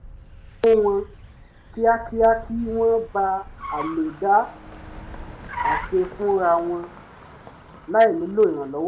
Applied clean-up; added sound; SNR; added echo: none; Car; 13 dB; none.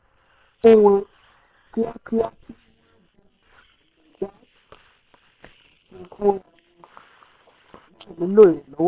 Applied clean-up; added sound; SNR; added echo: neural separator model SepFormer WHAM!.